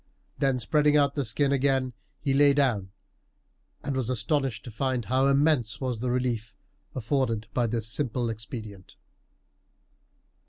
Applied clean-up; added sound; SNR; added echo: none; none; none; none.